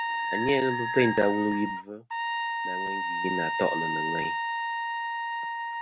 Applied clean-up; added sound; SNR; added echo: none; Trumpet; 0 dB; none.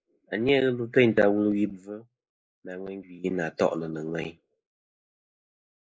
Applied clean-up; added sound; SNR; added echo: neural mask model Resemble Enhance denoiser.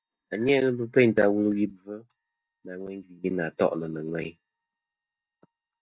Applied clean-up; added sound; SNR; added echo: neural mask model DeepFilterNet 3.